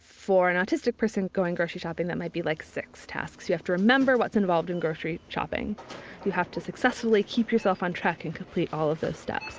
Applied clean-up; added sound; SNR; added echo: none; none; none; none.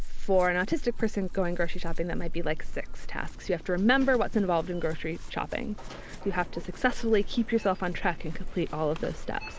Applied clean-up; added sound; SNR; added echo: none; Chewing, mastication / Livestock, farm animals, working animals; 2 dB; none.